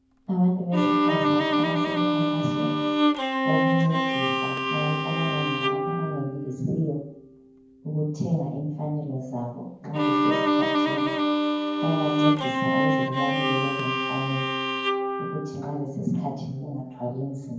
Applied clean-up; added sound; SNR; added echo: none; Bowed string instrument; -3 dB; reverberation time 0.9 s.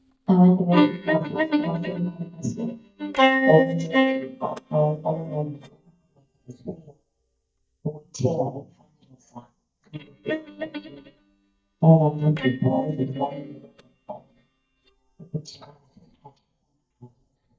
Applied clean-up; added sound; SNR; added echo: neural mask model DeepFilterNet 3.